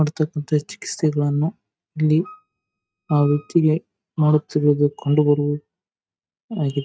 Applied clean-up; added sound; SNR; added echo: neural mask model RNNoise.